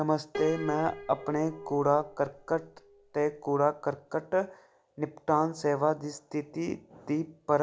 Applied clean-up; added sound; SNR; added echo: none; Piano; 13 dB; none.